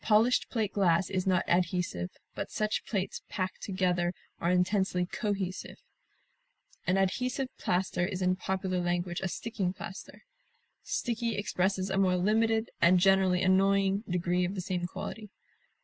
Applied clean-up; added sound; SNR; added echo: none; none; none; none.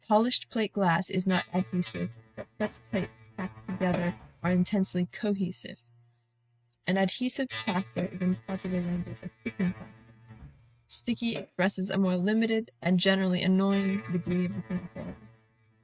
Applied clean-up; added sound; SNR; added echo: neural mask model RNNoise.